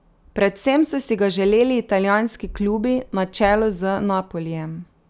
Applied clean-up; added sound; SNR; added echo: none; none; none; none.